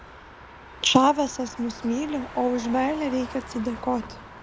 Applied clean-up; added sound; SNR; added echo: none; Motor vehicle (road); 15 dB; none.